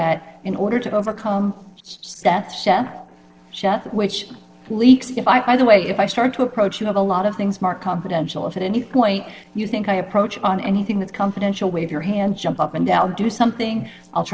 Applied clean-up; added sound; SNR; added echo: neural separator model SepFormer DNS4.